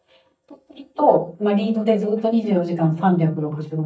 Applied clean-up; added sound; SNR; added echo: neural mask model DeepFilterNet 3.